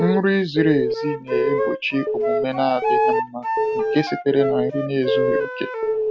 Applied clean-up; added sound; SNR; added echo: none; Wind instrument, woodwind instrument + Alarm / Keyboard (musical); -1 dB; none.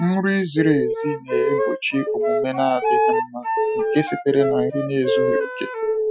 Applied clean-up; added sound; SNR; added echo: classical method Wiener filter.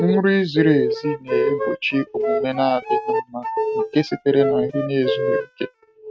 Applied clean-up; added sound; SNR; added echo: neural mask model RNNoise.